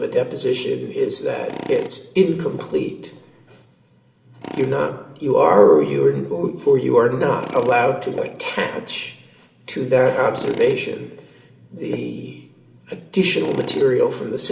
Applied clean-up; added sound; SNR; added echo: none; Tools; 16 dB; reverberation time 1.6 s.